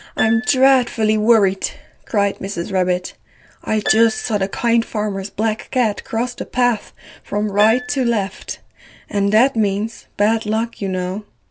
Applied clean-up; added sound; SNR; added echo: none; Harp; 16 dB; none.